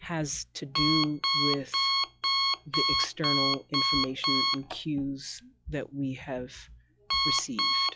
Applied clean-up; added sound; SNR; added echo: classical method log-MMSE.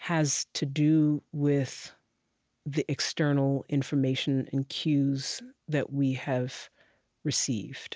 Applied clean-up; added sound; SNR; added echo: none; none; none; none.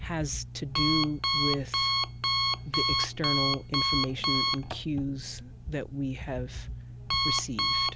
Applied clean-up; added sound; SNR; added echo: none; Alarm; -4 dB; none.